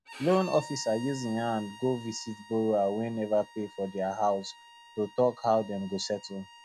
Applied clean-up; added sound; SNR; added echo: none; Bowed string instrument; 19 dB; none.